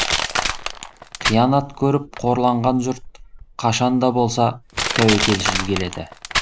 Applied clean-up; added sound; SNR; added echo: none; Crushing; 5 dB; none.